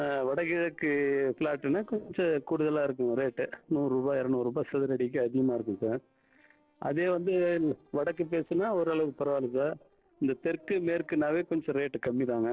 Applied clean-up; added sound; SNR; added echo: neural separator model SepFormer DNS4.